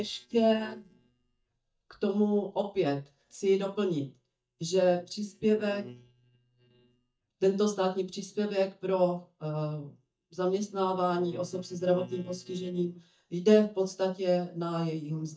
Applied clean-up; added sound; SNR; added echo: neural mask model DeepFilterNet 3.